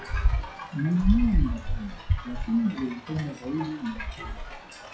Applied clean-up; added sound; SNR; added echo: classical method WPE with log-MMSE.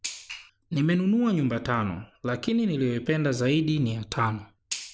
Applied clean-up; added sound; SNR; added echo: none; none; none; none.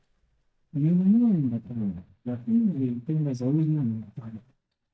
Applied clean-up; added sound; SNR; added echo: neural mask model DeepFilterNet 3.